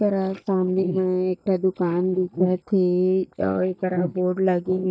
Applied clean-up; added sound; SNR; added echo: neural mask model DeepFilterNet 3.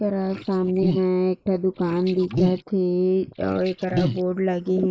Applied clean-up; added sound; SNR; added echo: neural mask model Resemble Enhance denoiser.